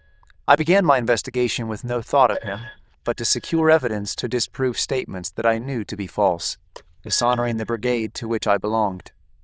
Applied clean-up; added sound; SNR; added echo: neural diffusion model UNIVERSE++.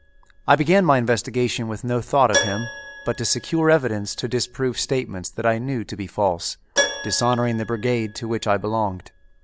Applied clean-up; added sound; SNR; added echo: none; Keyboard (musical); 10 dB; none.